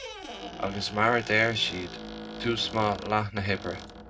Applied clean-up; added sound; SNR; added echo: none; Squeak; 11 dB; reverberation time 0.2 s.